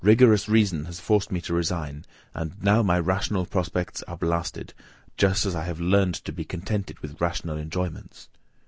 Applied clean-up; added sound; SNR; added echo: none; none; none; none.